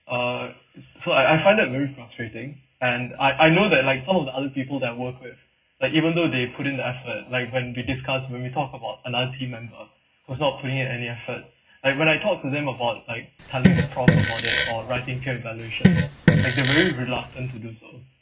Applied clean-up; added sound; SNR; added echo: none; Fart; -4 dB; reverberation time 0.4 s.